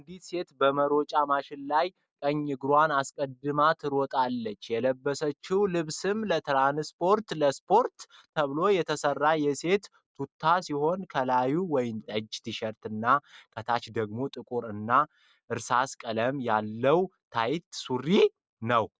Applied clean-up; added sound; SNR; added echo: none; none; none; none.